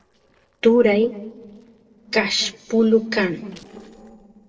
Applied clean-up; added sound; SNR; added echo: neural separator model SepFormer DNS4.